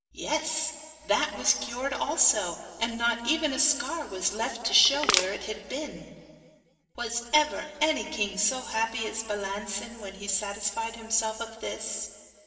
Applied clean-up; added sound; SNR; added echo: none; Crushing; -2 dB; reverberation time 2.0 s.